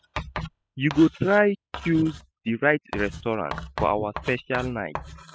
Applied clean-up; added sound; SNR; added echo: classical method spectral subtraction.